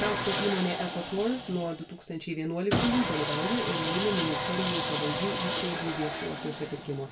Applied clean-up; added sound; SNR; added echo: none; Sawing; 0 dB; reverberation time 0.2 s.